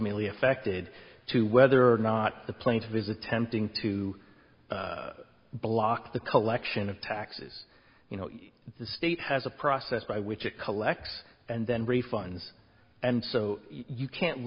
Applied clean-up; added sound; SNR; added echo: none; none; none; none.